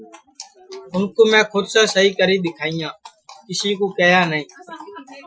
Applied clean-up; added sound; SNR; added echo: classical method Wiener filter.